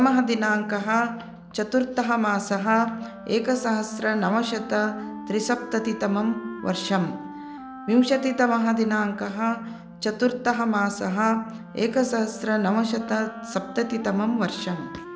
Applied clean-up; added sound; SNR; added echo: none; Wind instrument, woodwind instrument; 15 dB; none.